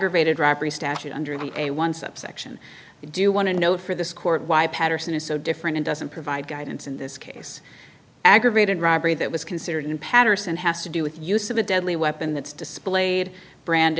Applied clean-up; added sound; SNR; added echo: none; none; none; none.